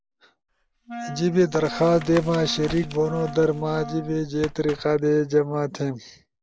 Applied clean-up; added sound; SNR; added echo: none; Wind instrument, woodwind instrument + Tap; 13 dB; none.